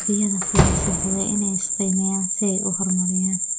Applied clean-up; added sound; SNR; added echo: none; Slam; 6 dB; none.